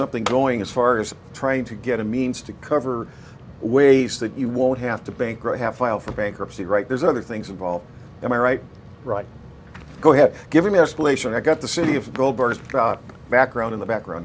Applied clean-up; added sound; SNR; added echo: none; none; none; none.